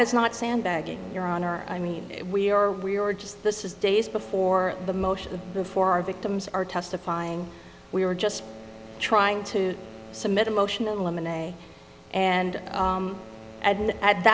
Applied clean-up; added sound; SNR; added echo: none; Wind instrument, woodwind instrument; 20 dB; none.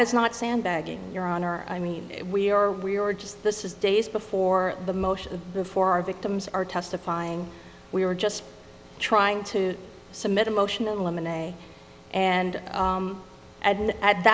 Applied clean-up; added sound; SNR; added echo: none; none; none; none.